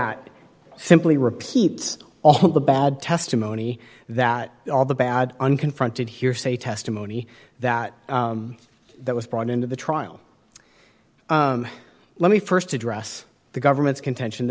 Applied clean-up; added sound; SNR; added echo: none; none; none; none.